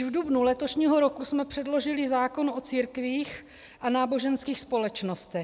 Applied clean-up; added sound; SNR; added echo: none; none; none; none.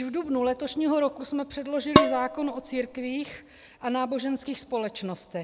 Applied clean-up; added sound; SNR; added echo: none; Dishes, pots, and pans; -4 dB; none.